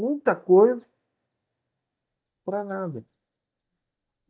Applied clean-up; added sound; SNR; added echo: neural mask model DeepFilterNet 3.